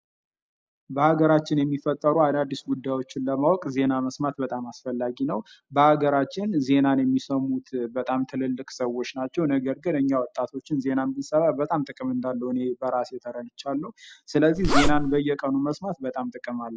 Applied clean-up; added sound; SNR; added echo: none; Zipper (clothing); -4 dB; none.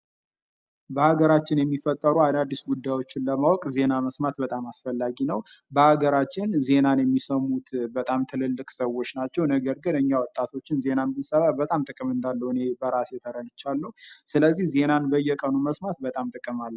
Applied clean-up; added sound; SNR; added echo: none; none; none; none.